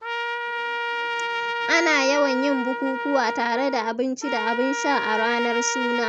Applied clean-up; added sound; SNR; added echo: none; Trumpet; 3 dB; none.